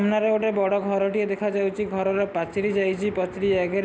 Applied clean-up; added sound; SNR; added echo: none; none; none; none.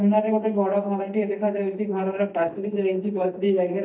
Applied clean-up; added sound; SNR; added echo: neural mask model DeepFilterNet 3.